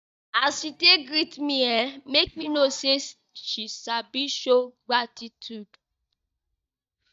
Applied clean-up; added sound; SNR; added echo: neural mask model DeepFilterNet 3.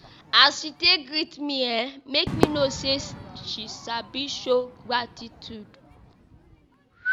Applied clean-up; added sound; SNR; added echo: none; Crowd / Fireworks; 9 dB; none.